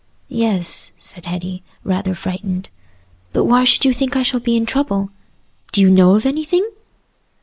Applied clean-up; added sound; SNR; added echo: neural mask model Resemble Enhance denoiser.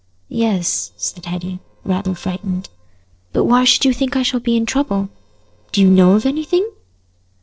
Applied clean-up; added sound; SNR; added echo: neural separator model SepFormer DNS4.